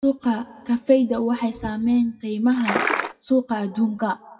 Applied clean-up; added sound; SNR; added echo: classical method WPE with log-MMSE.